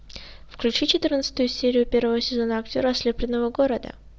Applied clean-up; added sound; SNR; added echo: none; none; none; none.